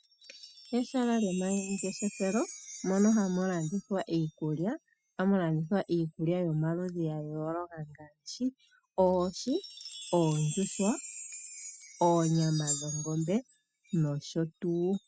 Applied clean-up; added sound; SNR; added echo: classical method spectral subtraction.